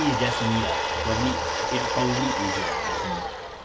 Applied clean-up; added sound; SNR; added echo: none; Domestic sounds, home sounds; -1 dB; none.